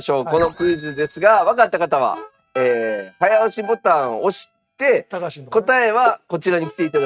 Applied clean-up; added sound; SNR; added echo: neural mask model RNNoise.